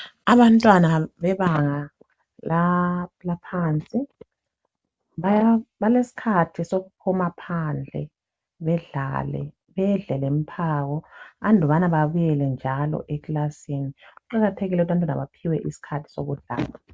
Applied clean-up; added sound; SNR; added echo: none; none; none; none.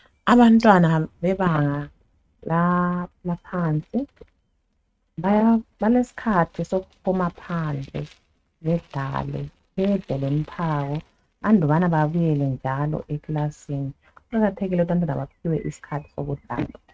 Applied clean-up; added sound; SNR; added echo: neural mask model RNNoise.